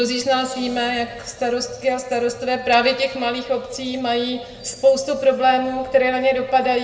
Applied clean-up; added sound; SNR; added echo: none; none; none; reverberation time 1.1 s.